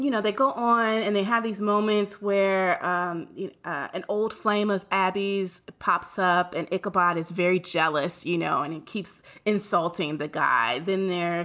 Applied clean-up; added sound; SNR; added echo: none; none; none; none.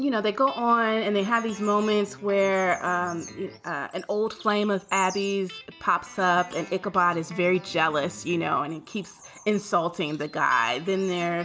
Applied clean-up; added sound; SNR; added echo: none; Guitar + Bird vocalization, bird call, bird song; 20 dB; none.